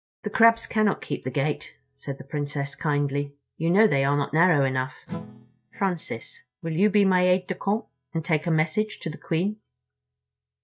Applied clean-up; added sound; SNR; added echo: neural mask model DeepFilterNet 3.